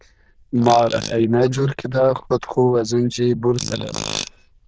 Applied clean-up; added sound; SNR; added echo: neural diffusion model UNIVERSE++.